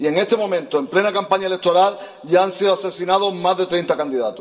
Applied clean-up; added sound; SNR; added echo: none; none; none; reverberation time 1.8 s.